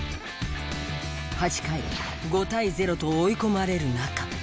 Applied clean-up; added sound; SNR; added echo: none; none; none; none.